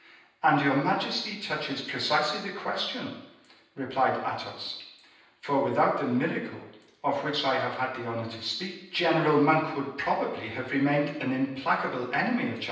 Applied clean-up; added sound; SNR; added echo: none; none; none; reverberation time 0.9 s.